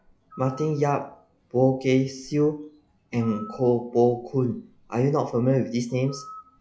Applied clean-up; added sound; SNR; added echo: classical method log-MMSE.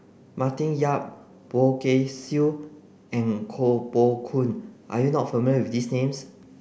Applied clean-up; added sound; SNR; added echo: none; none; none; none.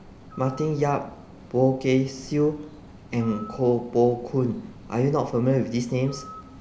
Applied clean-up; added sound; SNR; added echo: none; Bird; 20 dB; none.